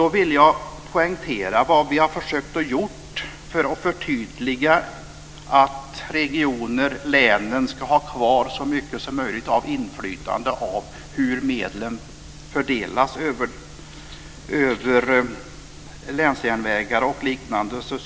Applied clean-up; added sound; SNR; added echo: none; none; none; none.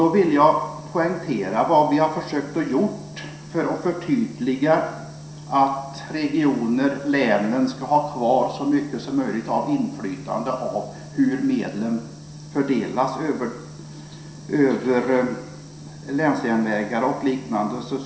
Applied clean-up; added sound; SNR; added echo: none; none; none; reverberation time 0.7 s.